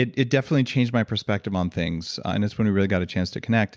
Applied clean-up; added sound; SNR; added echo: none; none; none; none.